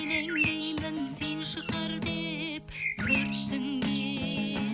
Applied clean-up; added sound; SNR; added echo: none; Bird; 4 dB; none.